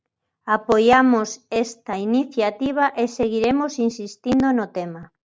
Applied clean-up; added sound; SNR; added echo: none; none; none; none.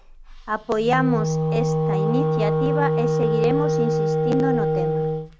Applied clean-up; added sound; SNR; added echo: none; Wind instrument, woodwind instrument; -4 dB; none.